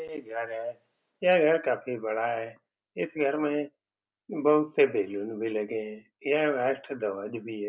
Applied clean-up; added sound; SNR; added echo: none; none; none; none.